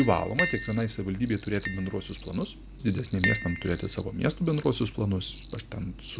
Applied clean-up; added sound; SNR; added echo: none; Cricket + Tap; 1 dB; none.